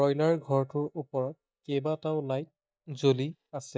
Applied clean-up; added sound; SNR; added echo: neural mask model DeepFilterNet 3.